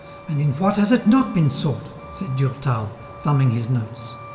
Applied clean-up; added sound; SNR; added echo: none; Truck; 18 dB; reverberation time 1.6 s.